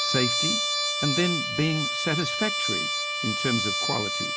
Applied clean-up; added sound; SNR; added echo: none; Trumpet; -2 dB; none.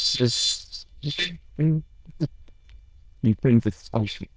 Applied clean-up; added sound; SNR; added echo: neural diffusion model UNIVERSE++.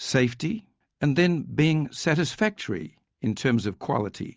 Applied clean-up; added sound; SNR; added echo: none; none; none; none.